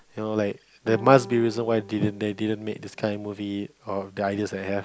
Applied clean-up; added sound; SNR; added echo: none; Guitar; 18 dB; none.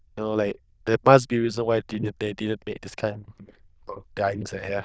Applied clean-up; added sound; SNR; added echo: neural diffusion model UNIVERSE++.